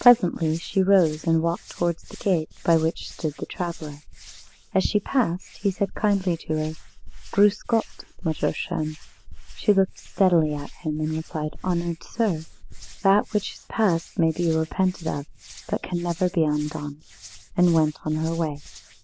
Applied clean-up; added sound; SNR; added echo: none; Hands; 16 dB; none.